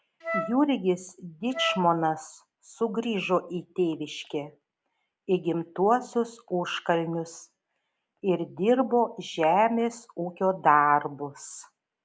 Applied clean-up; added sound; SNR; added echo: none; Wind instrument, woodwind instrument; 7 dB; none.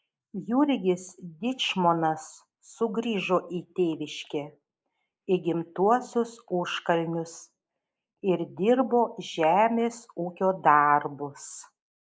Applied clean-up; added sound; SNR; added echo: neural mask model Resemble Enhance denoiser.